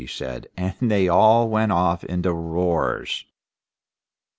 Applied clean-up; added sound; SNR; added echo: none; none; none; none.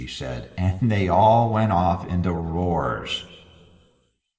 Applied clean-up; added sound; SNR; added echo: none; none; none; reverberation time 2.4 s.